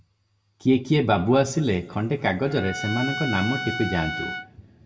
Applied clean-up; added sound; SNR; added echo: none; Trumpet; 9 dB; reverberation time 1.4 s.